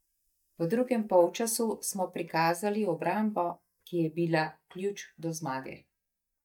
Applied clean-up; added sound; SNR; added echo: neural mask model DeepFilterNet 3.